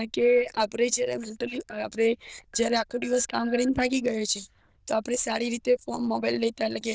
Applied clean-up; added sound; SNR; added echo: neural diffusion model UNIVERSE++.